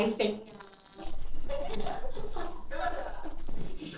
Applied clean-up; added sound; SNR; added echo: neural separator model SepFormer DNS4.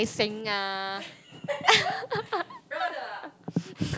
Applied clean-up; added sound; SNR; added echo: none; none; none; none.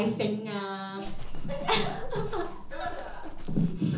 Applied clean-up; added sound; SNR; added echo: none; Livestock, farm animals, working animals; 1 dB; reverberation time 0.6 s.